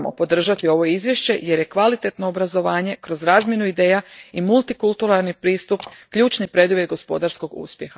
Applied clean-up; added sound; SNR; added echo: neural mask model DeepFilterNet 3.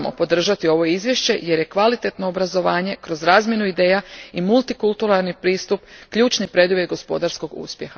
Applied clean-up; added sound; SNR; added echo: none; none; none; none.